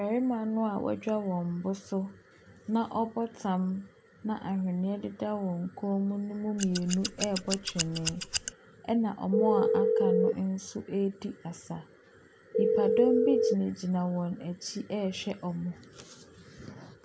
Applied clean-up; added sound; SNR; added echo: none; Telephone + Scissors; -4 dB; none.